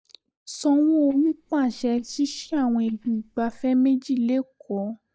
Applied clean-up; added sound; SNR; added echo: neural mask model DeepFilterNet 3.